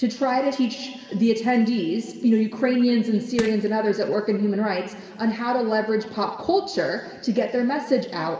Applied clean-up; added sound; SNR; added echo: none; Crushing; 14 dB; reverberation time 2.2 s.